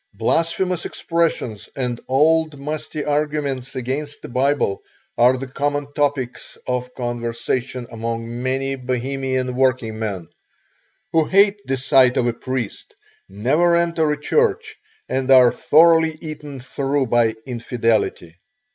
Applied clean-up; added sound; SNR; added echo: none; none; none; none.